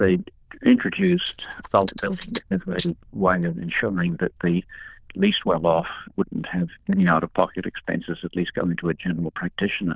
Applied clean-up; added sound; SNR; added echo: neural diffusion model UNIVERSE++.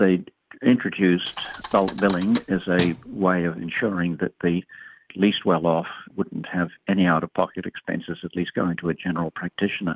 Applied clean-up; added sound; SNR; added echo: none; Thump, thud; 13 dB; none.